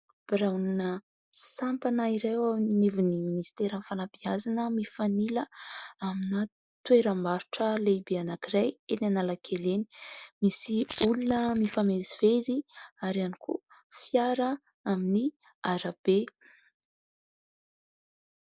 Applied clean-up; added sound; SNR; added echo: neural mask model Resemble Enhance denoiser.